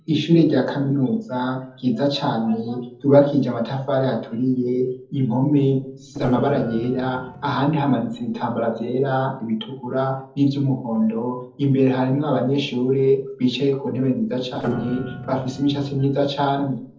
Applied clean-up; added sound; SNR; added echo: neural separator model SepFormer DNS4.